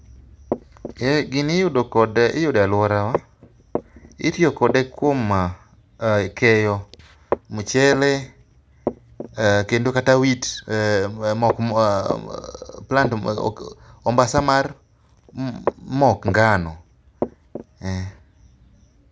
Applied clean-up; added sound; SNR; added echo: none; Walk, footsteps; 12 dB; none.